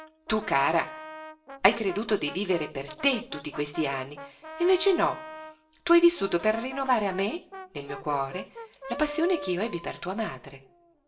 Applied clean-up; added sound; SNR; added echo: none; Brass instrument; 15 dB; reverberation time 0.4 s.